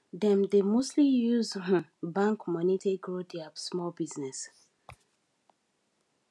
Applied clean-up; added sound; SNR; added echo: none; none; none; none.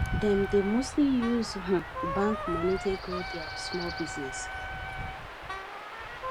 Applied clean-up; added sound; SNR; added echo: none; Stream / Chirp, tweet / Wind + Wind instrument, woodwind instrument; 5 dB; none.